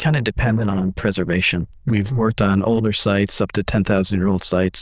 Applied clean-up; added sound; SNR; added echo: neural diffusion model UNIVERSE++.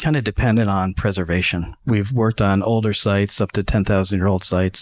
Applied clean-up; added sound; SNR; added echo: neural mask model Resemble Enhance denoiser.